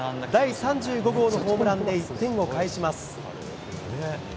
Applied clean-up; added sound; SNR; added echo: none; Motorcycle; 16 dB; none.